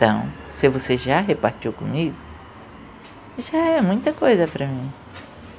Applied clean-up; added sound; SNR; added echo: none; none; none; none.